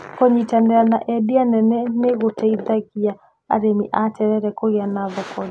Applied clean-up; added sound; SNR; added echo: none; none; none; none.